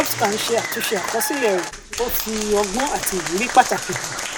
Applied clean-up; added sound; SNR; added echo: none; Applause; 5 dB; none.